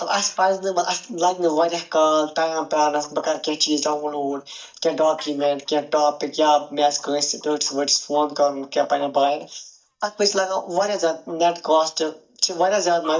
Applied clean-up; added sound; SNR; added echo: neural mask model DeepFilterNet 3.